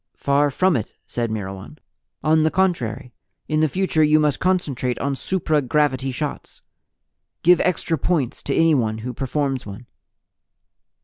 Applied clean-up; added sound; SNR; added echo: none; none; none; none.